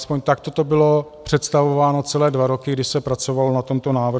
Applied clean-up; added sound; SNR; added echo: none; none; none; none.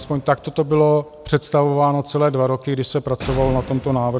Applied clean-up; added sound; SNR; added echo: none; Boom; 16 dB; none.